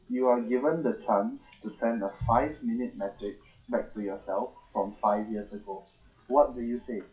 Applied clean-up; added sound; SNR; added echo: classical method WPE with log-MMSE.